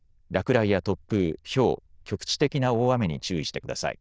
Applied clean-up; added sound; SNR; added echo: neural diffusion model UNIVERSE++.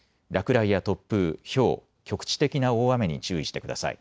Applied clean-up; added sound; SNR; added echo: none; none; none; none.